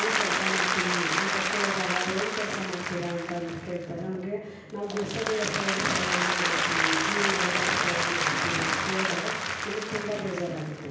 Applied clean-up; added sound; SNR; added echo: none; Applause; -4 dB; reverberation time 0.9 s.